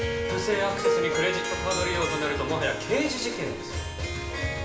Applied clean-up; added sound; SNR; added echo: none; Harp; 2 dB; reverberation time 2.9 s.